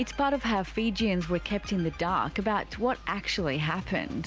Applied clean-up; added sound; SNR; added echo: none; none; none; none.